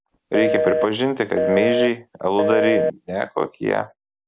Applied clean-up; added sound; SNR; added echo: none; Telephone; 0 dB; none.